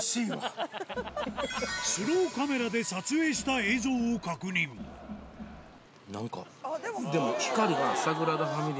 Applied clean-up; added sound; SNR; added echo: none; Crowd; 14 dB; none.